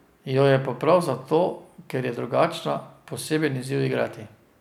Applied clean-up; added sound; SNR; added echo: none; none; none; none.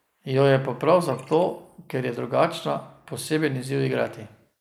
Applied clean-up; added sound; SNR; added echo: neural mask model Resemble Enhance denoiser.